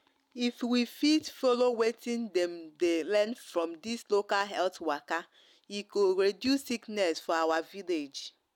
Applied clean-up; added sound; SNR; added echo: none; none; none; none.